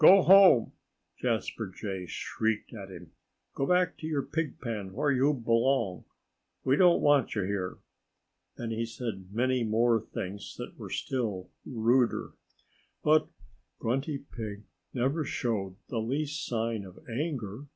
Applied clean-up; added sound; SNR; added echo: none; none; none; none.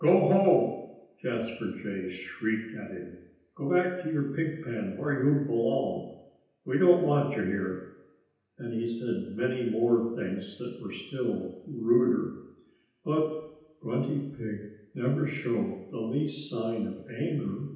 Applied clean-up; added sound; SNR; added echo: none; none; none; reverberation time 0.9 s.